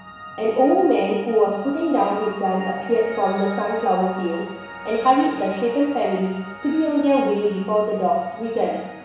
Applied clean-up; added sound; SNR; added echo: none; Piano; 16 dB; reverberation time 1.1 s.